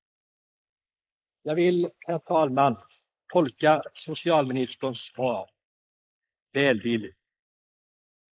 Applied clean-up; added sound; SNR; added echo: neural mask model Resemble Enhance denoiser.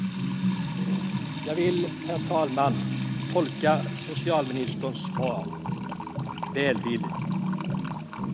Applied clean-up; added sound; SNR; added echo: none; Trickle, dribble / Water tap, faucet / Music; 0 dB; none.